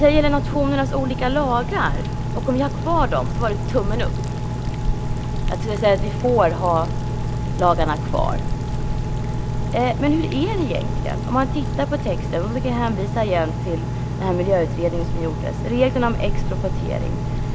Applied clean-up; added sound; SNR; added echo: none; Engine + Liquid; 0 dB; none.